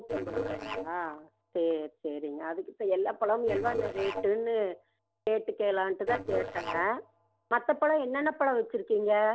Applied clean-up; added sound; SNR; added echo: neural separator model SepFormer DNS4.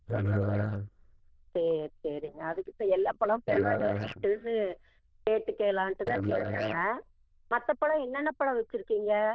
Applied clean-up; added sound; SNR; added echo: neural diffusion model UNIVERSE++.